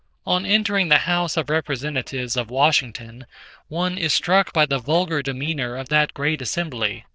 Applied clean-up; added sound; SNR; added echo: neural diffusion model UNIVERSE++.